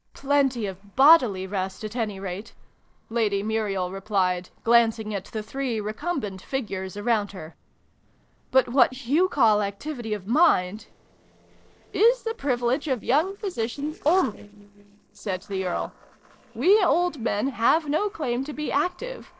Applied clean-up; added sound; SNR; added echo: neural separator model SepFormer DNS4.